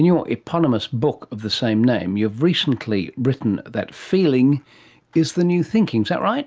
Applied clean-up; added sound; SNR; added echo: none; none; none; none.